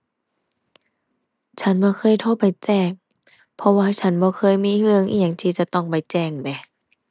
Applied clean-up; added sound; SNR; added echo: none; none; none; none.